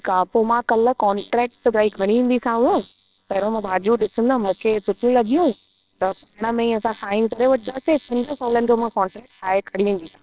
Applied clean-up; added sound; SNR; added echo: neural separator model SepFormer WHAMR!.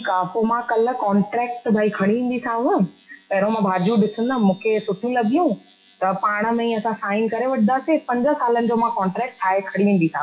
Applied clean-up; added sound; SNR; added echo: classical method WPE with log-MMSE.